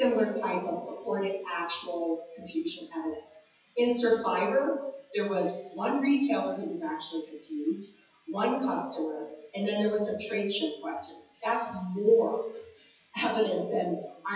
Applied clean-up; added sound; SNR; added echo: classical method WPE with log-MMSE.